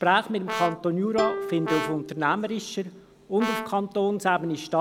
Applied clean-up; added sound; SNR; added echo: none; Brass instrument + Plucked string instrument; 8 dB; none.